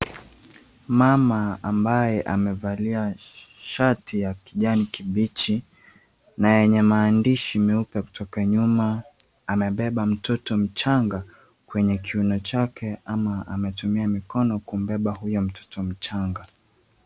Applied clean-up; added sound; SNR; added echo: none; none; none; none.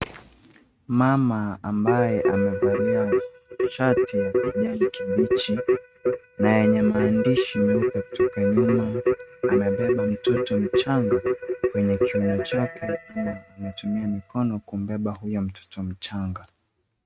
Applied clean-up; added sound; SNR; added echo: neural mask model RNNoise.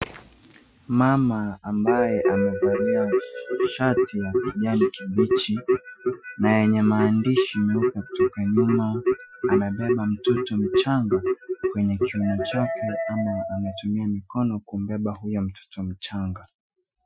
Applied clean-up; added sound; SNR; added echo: classical method Wiener filter.